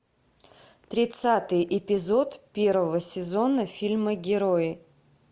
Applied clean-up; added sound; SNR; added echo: none; none; none; none.